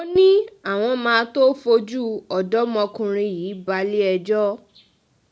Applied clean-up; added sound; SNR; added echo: none; none; none; none.